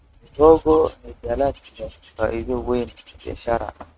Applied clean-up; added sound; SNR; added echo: neural mask model RNNoise.